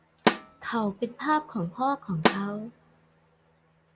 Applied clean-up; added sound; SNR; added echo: none; Snare drum; -1 dB; none.